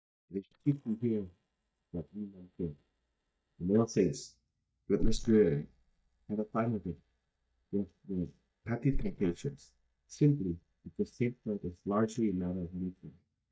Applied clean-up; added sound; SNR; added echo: neural mask model DeepFilterNet 3.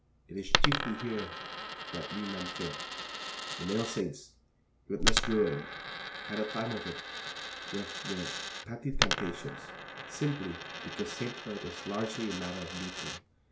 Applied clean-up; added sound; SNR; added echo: none; Coin (dropping); -2 dB; none.